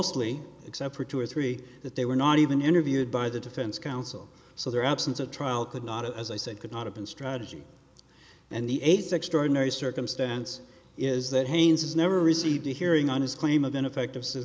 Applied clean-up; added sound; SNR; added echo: none; none; none; none.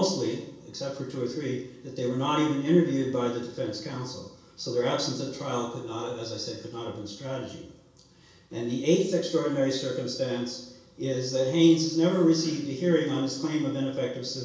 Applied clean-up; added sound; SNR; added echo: none; none; none; reverberation time 0.7 s.